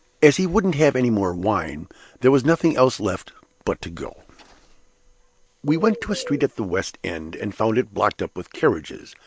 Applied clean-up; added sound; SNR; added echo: none; Bird; 12 dB; none.